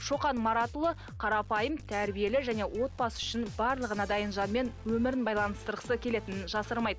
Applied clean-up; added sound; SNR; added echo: none; none; none; none.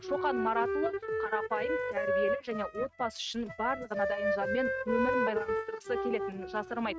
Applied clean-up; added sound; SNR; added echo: neural mask model RNNoise.